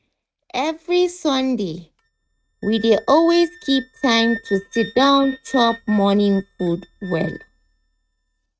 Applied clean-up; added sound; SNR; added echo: neural mask model RNNoise.